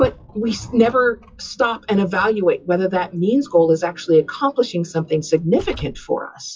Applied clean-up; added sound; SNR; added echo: classical method WPE with log-MMSE.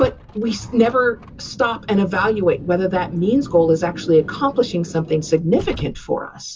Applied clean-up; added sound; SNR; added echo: none; Car; 14 dB; reverberation time 0.2 s.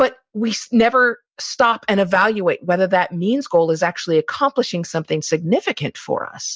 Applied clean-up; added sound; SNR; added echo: none; none; none; none.